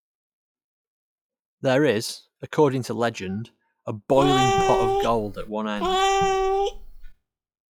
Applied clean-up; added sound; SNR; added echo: classical method log-MMSE.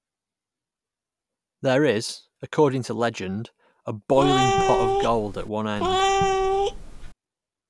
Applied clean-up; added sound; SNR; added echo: none; Cat; -4 dB; none.